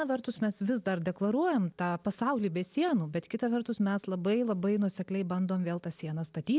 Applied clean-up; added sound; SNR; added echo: none; none; none; none.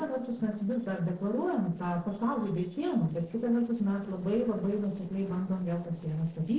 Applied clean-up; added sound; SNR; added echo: neural separator model SepFormer DNS4.